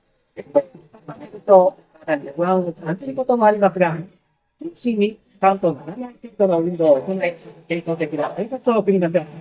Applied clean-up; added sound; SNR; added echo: neural mask model DeepFilterNet 3.